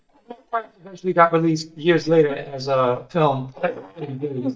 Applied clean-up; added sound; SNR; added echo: neural mask model DeepFilterNet 3.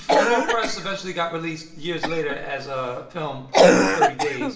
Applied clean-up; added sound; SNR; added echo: none; Cough; -5 dB; reverberation time 0.8 s.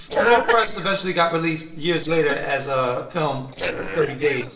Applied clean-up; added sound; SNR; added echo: neural separator model SepFormer DNS4.